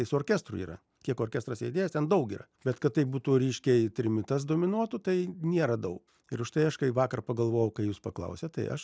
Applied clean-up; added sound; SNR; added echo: none; none; none; none.